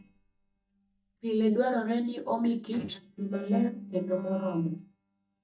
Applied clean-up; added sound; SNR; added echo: neural mask model DeepFilterNet 3.